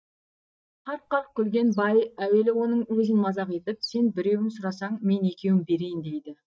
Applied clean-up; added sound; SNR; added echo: neural mask model DeepFilterNet 3.